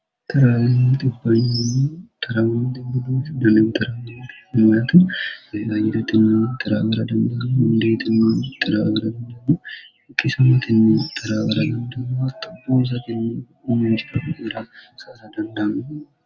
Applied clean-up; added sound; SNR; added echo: none; none; none; none.